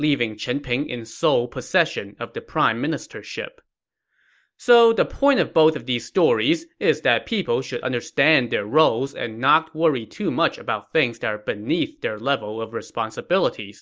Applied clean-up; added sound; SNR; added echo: none; none; none; none.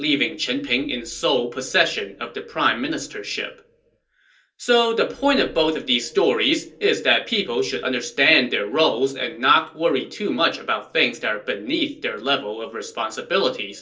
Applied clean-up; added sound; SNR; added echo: none; none; none; reverberation time 0.3 s.